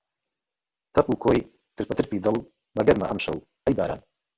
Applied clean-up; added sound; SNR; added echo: none; none; none; none.